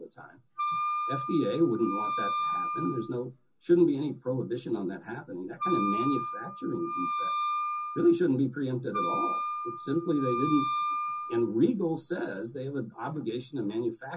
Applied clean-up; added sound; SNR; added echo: none; Wind instrument, woodwind instrument; 2 dB; reverberation time 0.2 s.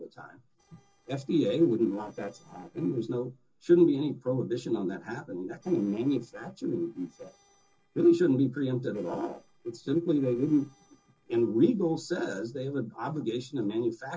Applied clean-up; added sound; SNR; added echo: neural separator model SepFormer DNS4.